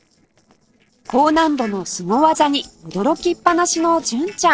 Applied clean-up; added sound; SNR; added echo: neural separator model SepFormer DNS4.